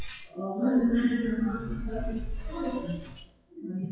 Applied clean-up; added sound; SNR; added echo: classical method WPE with log-MMSE.